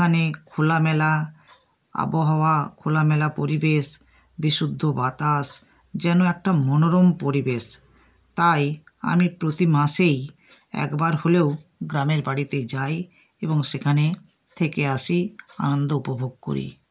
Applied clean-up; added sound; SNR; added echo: none; none; none; none.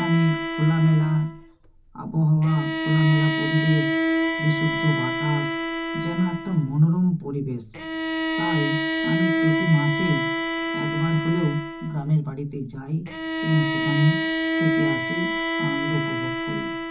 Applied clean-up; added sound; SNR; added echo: none; Bowed string instrument; 2 dB; reverberation time 0.4 s.